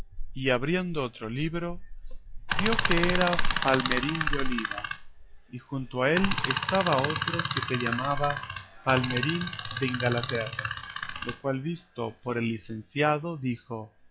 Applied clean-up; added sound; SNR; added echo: classical method log-MMSE.